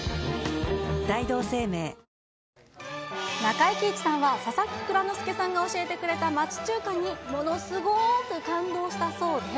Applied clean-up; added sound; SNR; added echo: none; none; none; none.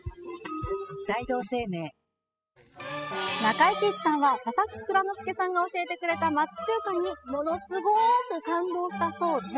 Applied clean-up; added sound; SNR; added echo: classical method spectral subtraction.